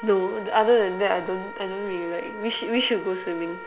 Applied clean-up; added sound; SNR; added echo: none; Wind instrument, woodwind instrument; 14 dB; none.